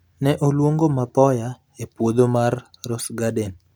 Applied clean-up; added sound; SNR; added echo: none; none; none; none.